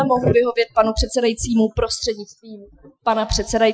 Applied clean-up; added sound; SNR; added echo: classical method Wiener filter.